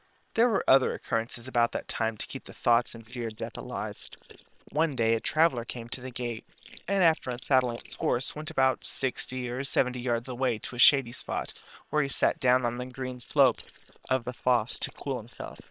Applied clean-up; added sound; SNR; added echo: neural separator model SepFormer WHAM!.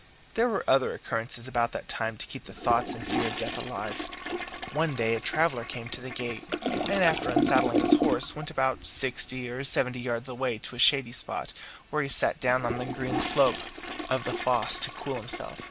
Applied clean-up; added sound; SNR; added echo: none; Toilet flush; 4 dB; none.